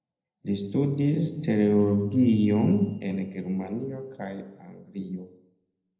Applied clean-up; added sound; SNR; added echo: neural separator model SepFormer DNS4.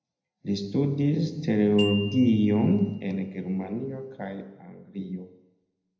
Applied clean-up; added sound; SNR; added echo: none; Glockenspiel; 16 dB; reverberation time 0.8 s.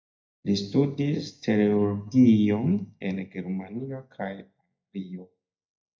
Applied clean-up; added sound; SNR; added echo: neural mask model DeepFilterNet 3.